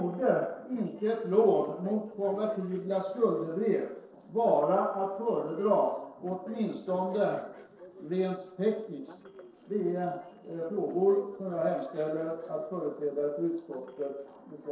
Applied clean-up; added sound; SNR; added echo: neural separator model SepFormer DNS4.